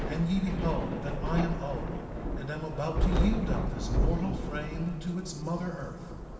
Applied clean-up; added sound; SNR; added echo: none; Thunder / Rain; -1 dB; reverberation time 2.6 s.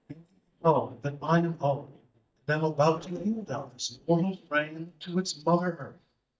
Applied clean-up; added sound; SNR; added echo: neural mask model DeepFilterNet 3.